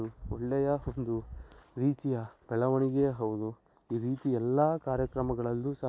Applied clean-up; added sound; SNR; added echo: none; none; none; none.